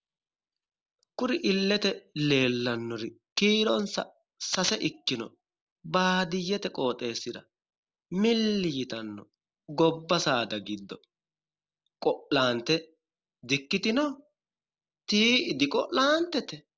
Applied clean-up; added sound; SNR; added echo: none; none; none; none.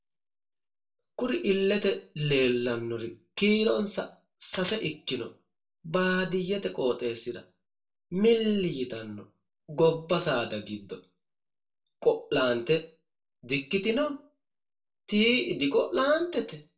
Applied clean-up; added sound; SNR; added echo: none; none; none; reverberation time 0.3 s.